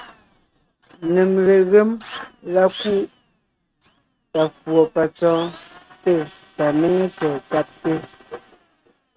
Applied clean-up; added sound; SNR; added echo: neural mask model RNNoise.